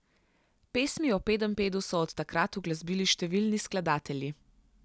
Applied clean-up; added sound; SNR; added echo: none; none; none; none.